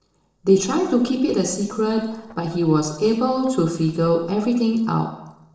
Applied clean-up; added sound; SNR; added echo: neural separator model SepFormer DNS4.